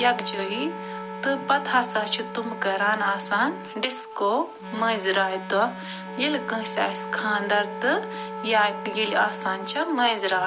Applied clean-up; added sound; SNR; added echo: none; Wind instrument, woodwind instrument + Wind instrument, woodwind instrument; 9 dB; none.